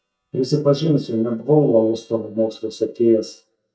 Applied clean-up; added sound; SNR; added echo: neural mask model DeepFilterNet 3.